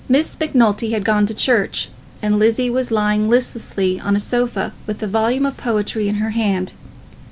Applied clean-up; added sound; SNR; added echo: none; none; none; none.